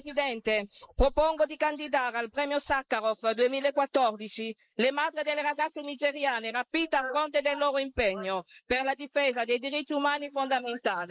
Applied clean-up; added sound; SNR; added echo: neural mask model Resemble Enhance denoiser.